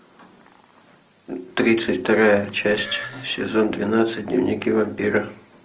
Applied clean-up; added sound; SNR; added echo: none; Wood; 14 dB; none.